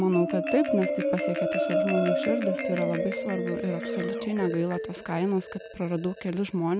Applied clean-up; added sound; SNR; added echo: none; Marimba, xylophone; 2 dB; none.